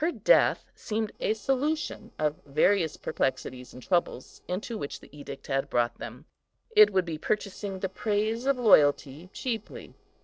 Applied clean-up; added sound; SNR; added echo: neural separator model SepFormer DNS4.